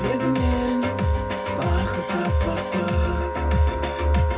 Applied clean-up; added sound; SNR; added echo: none; Wind instrument, woodwind instrument; 8 dB; reverberation time 0.4 s.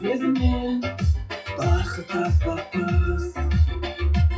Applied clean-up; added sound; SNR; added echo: classical method WPE with log-MMSE.